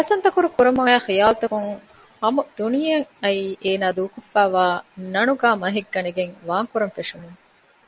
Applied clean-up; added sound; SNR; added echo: none; none; none; none.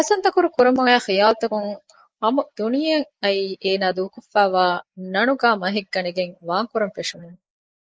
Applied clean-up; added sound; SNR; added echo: neural mask model Resemble Enhance denoiser.